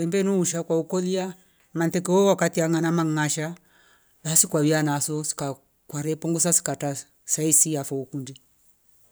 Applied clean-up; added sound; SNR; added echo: none; none; none; none.